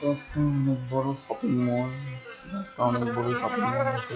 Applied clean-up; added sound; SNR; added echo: classical method log-MMSE.